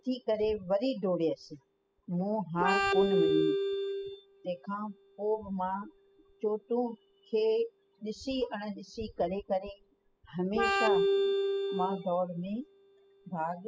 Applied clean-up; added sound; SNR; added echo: classical method spectral subtraction.